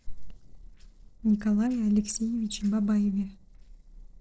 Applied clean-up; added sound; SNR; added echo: neural separator model SepFormer DNS4.